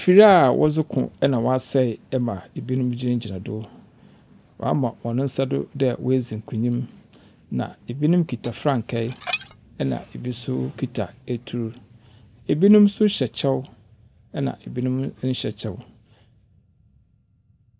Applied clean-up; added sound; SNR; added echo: none; Dishes, pots, and pans; 10 dB; none.